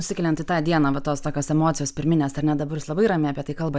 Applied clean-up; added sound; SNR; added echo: none; none; none; none.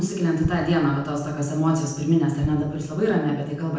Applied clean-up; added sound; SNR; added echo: neural separator model SepFormer DNS4.